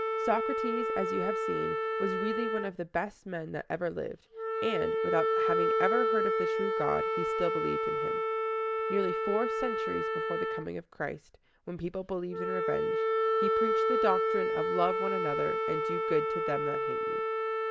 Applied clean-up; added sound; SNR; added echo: none; Wind instrument, woodwind instrument; -5 dB; none.